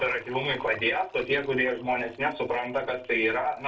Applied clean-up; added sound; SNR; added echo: neural separator model SepFormer DNS4.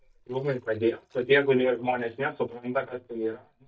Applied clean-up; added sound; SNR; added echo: neural mask model DeepFilterNet 3.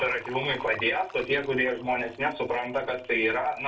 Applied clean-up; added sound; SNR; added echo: none; Fill (with liquid); 19 dB; reverberation time 0.3 s.